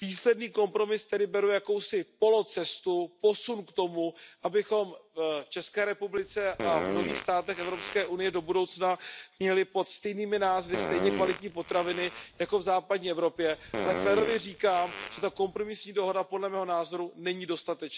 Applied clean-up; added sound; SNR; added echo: none; Fart; 6 dB; none.